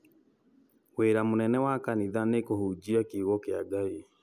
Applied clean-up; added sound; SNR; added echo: none; none; none; none.